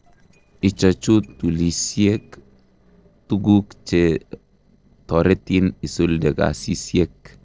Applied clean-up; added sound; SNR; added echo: neural separator model SepFormer DNS4.